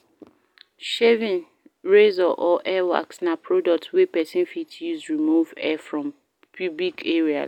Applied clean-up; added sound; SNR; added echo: none; none; none; none.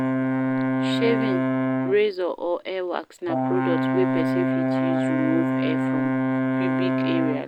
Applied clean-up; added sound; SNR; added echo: none; Brass instrument; -5 dB; none.